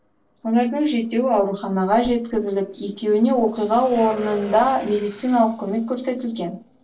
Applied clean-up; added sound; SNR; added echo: neural separator model SepFormer DNS4.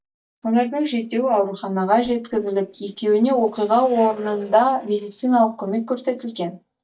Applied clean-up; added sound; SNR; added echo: neural mask model DeepFilterNet 3.